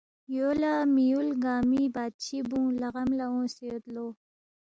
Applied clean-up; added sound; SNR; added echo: none; none; none; none.